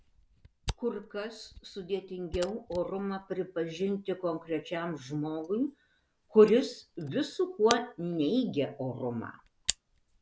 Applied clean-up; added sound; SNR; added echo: none; Camera; 13 dB; none.